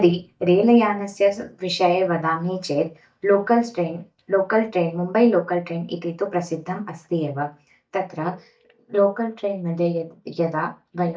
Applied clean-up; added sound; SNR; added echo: neural mask model DeepFilterNet 3.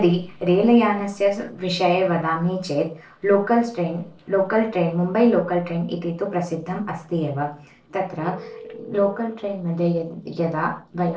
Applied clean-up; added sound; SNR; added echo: neural separator model SepFormer DNS4.